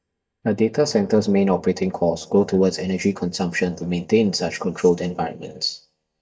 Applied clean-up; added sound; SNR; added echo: neural mask model DeepFilterNet 3.